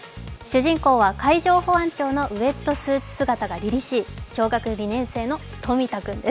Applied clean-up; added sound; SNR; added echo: none; Tambourine; 19 dB; none.